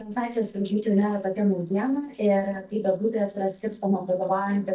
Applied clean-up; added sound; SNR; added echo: neural mask model DeepFilterNet 3.